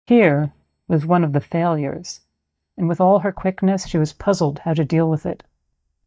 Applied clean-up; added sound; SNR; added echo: neural mask model DeepFilterNet 3.